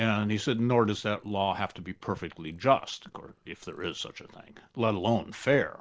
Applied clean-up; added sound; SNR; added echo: neural separator model SepFormer DNS4.